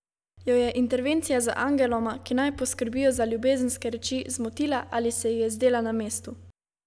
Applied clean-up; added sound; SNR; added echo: none; none; none; none.